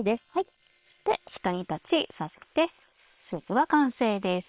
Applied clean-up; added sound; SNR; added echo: neural separator model SepFormer WHAM!.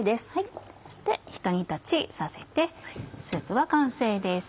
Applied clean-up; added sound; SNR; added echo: none; none; none; none.